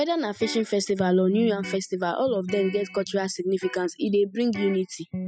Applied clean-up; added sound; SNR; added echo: classical method spectral subtraction.